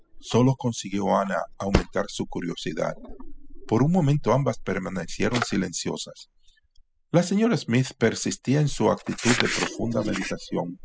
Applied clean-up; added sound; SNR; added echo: classical method spectral subtraction.